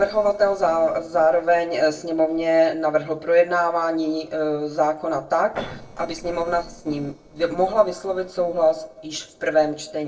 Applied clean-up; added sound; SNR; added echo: neural separator model SepFormer DNS4.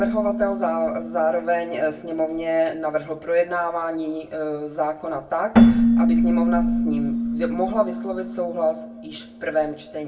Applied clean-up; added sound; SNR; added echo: none; Keyboard (musical); -1 dB; reverberation time 0.2 s.